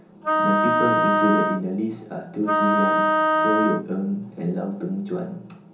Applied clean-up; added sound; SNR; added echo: none; Wind instrument, woodwind instrument; -4 dB; reverberation time 0.6 s.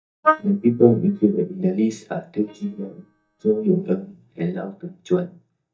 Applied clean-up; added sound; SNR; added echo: neural mask model DeepFilterNet 3.